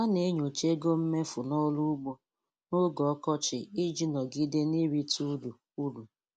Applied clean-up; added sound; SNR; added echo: none; none; none; none.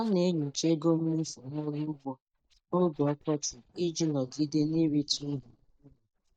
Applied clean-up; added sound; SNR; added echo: neural mask model DeepFilterNet 3.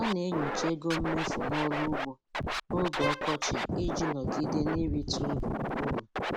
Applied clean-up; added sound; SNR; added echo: none; Bowed string instrument + Scratching (performance technique); -1 dB; none.